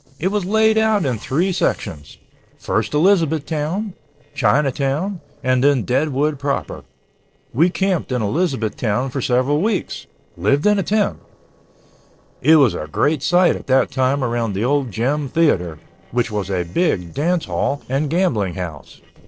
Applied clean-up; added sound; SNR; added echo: neural separator model SepFormer DNS4.